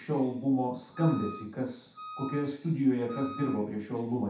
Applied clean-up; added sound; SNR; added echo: none; Wind instrument, woodwind instrument; 14 dB; reverberation time 0.7 s.